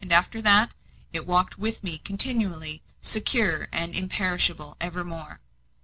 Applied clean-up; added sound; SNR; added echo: none; none; none; none.